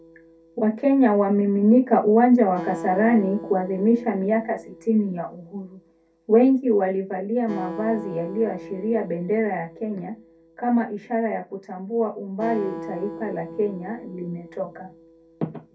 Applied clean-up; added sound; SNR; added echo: none; Acoustic guitar; 16 dB; reverberation time 0.3 s.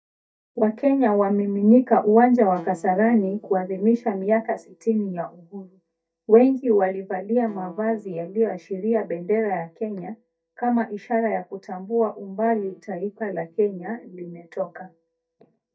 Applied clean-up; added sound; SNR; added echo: neural mask model DeepFilterNet 3.